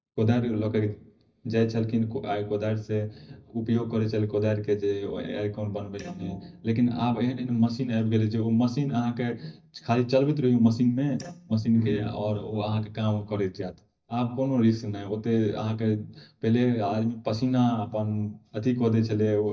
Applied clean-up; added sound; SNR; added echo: neural mask model DeepFilterNet 3.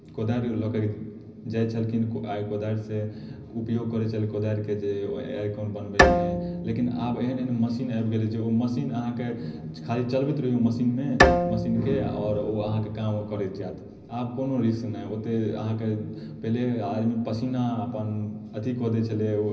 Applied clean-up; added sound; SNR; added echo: none; Bowed string instrument; 0 dB; reverberation time 0.4 s.